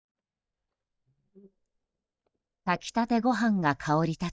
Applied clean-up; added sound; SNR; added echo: neural mask model DeepFilterNet 3.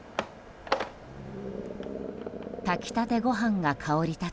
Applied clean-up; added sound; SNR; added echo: none; Animal; 9 dB; none.